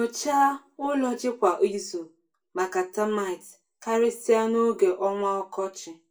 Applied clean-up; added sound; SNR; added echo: none; none; none; reverberation time 0.2 s.